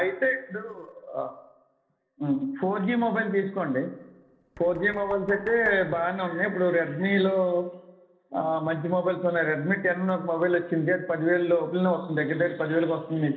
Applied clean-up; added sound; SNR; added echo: neural separator model SepFormer DNS4.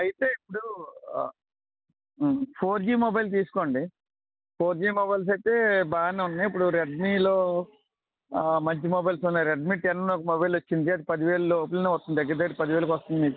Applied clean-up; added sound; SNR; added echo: none; none; none; none.